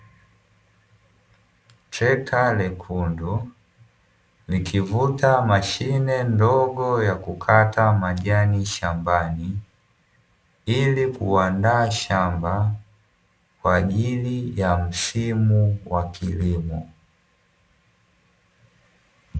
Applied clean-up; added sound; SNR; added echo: none; none; none; none.